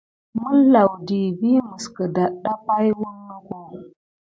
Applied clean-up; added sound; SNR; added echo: none; none; none; none.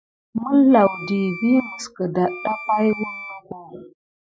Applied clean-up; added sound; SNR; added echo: classical method Wiener filter.